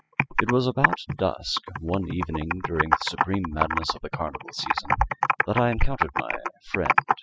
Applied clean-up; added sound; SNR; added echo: classical method spectral subtraction.